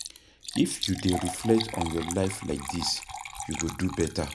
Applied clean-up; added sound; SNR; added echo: none; Liquid; 8 dB; none.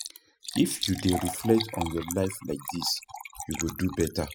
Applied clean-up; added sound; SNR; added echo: classical method spectral subtraction.